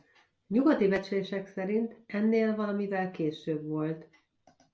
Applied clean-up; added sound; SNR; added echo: none; none; none; none.